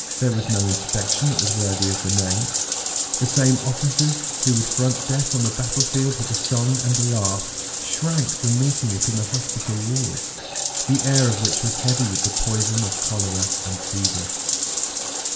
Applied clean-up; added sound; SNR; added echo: none; Bathtub (filling or washing); 1 dB; reverberation time 1.9 s.